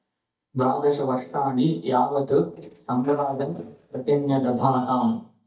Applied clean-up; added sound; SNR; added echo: neural mask model DeepFilterNet 3.